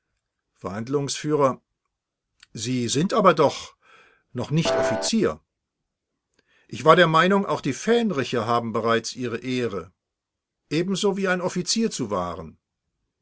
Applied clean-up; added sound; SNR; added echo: none; Piano; -1 dB; none.